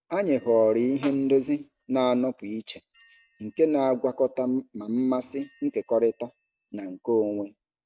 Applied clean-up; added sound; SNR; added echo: none; Fart + Bell; 20 dB; none.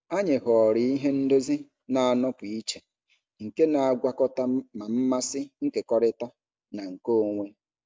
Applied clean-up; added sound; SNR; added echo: none; none; none; none.